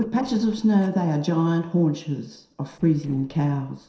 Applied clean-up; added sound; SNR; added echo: neural separator model SepFormer DNS4.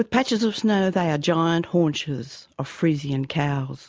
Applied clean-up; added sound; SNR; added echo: none; none; none; none.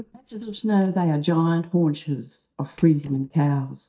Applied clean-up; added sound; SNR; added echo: neural mask model DeepFilterNet 3.